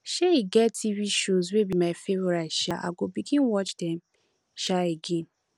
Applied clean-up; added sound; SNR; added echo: none; none; none; none.